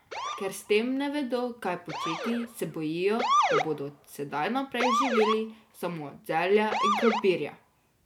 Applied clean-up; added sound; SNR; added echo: none; Motor vehicle (road) / Siren; 2 dB; none.